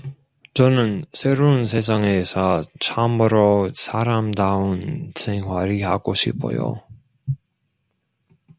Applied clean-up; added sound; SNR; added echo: none; none; none; none.